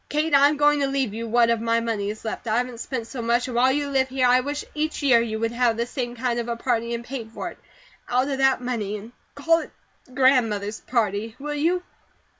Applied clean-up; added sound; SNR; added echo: none; none; none; none.